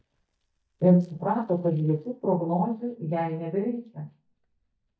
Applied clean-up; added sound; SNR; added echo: neural mask model DeepFilterNet 3.